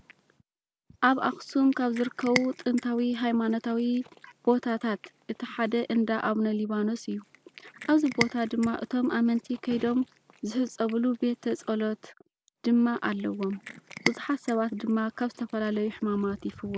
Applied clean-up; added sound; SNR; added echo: none; Cat; 14 dB; none.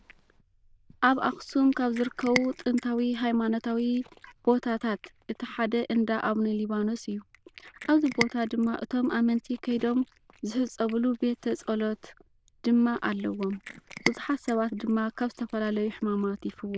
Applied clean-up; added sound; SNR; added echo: neural diffusion model UNIVERSE++.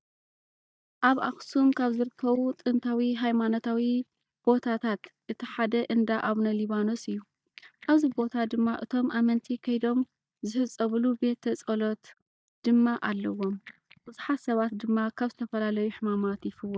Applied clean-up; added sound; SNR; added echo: neural mask model DeepFilterNet 3.